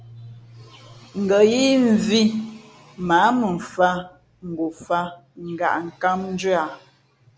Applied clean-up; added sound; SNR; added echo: none; none; none; none.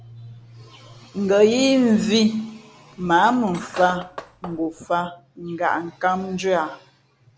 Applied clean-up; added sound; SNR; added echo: none; Cutlery, silverware; 17 dB; none.